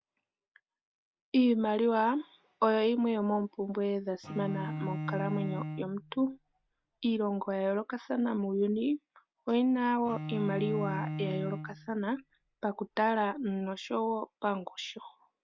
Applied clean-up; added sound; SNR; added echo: none; Bowed string instrument; 8 dB; none.